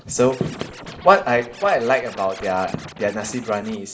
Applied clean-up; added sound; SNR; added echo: none; Scratching (performance technique); 18 dB; reverberation time 1.6 s.